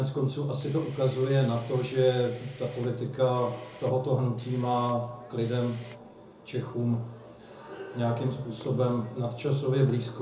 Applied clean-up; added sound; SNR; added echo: none; Hiss; 20 dB; reverberation time 0.6 s.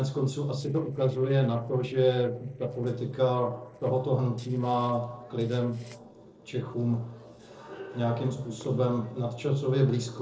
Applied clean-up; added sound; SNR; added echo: neural separator model SepFormer DNS4.